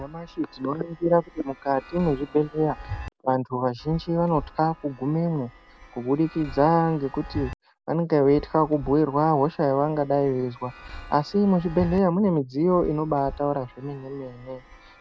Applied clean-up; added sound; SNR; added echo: none; Chime; 18 dB; none.